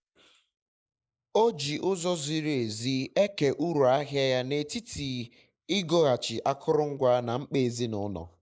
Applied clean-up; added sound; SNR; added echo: neural mask model Resemble Enhance denoiser.